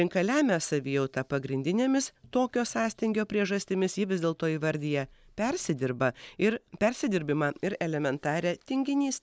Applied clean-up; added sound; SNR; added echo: none; none; none; none.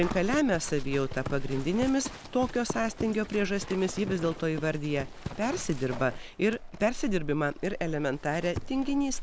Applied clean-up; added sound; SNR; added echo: none; Livestock, farm animals, working animals; 8 dB; none.